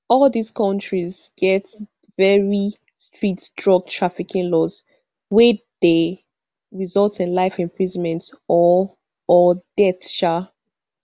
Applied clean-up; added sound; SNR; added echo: none; none; none; none.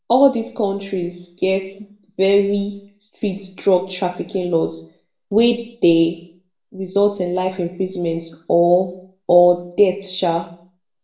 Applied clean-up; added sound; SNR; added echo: none; none; none; reverberation time 0.5 s.